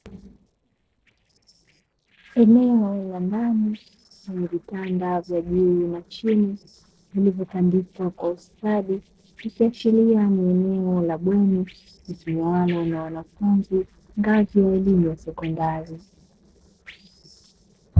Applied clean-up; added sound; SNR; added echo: neural separator model SepFormer DNS4.